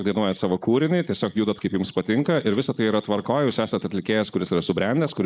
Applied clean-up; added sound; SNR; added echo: neural mask model Resemble Enhance denoiser.